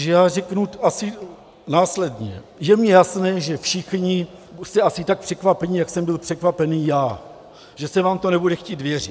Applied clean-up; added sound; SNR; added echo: none; none; none; none.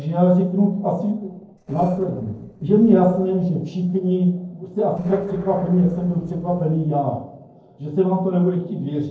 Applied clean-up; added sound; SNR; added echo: neural separator model SepFormer DNS4.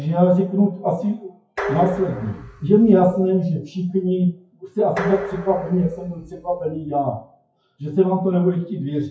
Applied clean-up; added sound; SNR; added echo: classical method WPE with log-MMSE.